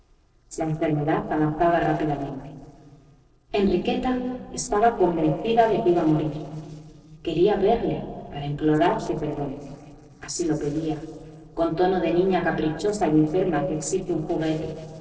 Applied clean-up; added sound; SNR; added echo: neural separator model SepFormer DNS4.